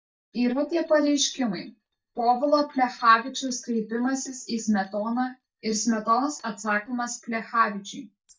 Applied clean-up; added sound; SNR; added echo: neural mask model DeepFilterNet 3.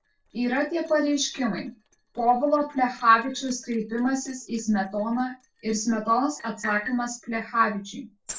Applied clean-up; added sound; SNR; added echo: neural separator model SepFormer DNS4.